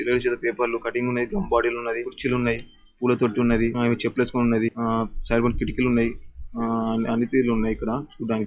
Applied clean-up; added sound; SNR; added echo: classical method log-MMSE.